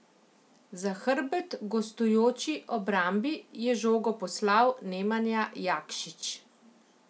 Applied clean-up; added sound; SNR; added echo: none; none; none; none.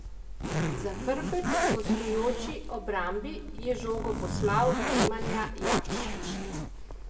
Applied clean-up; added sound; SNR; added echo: none; Zipper (clothing); -2 dB; reverberation time 0.9 s.